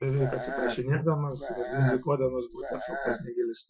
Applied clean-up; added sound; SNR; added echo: classical method Wiener filter.